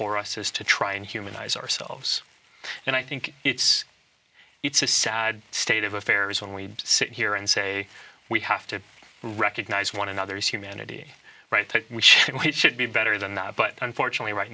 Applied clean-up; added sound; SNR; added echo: none; none; none; none.